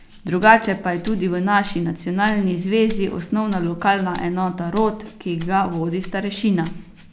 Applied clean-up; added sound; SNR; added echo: none; Rattle (instrument); 14 dB; none.